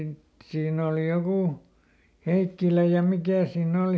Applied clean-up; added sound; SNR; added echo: none; none; none; none.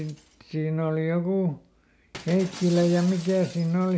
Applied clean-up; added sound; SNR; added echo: none; Shatter; 20 dB; none.